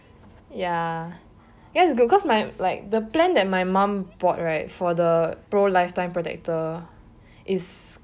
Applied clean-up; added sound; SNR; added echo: none; none; none; none.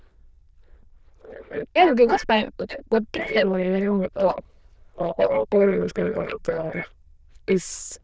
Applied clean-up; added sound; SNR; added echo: neural diffusion model UNIVERSE++.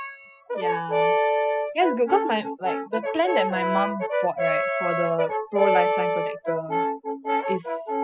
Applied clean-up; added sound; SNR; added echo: classical method spectral subtraction.